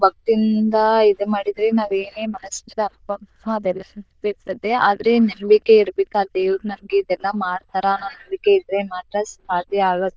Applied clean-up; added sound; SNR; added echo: neural diffusion model UNIVERSE++.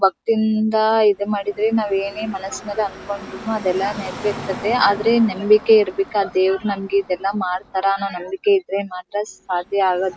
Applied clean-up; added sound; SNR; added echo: none; Car passing by / Traffic noise, roadway noise; 17 dB; none.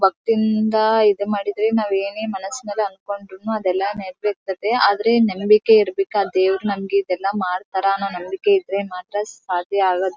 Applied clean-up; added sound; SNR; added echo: none; none; none; none.